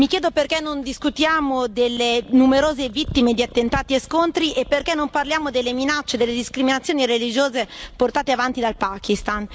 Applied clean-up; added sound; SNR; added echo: none; Purr; 19 dB; none.